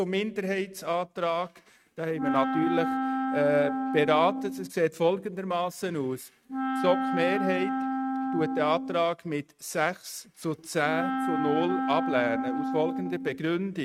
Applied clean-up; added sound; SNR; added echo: neural mask model RNNoise.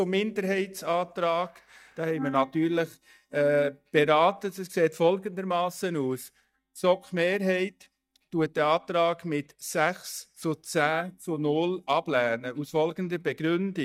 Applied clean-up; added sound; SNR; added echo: neural mask model DeepFilterNet 3.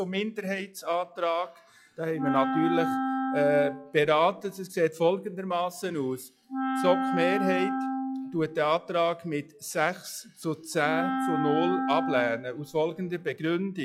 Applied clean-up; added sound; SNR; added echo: classical method log-MMSE.